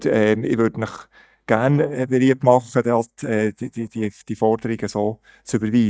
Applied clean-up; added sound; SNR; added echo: neural mask model DeepFilterNet 3.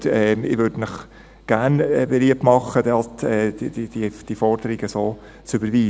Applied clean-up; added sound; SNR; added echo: none; none; none; none.